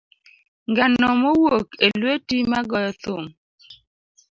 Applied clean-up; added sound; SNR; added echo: none; none; none; none.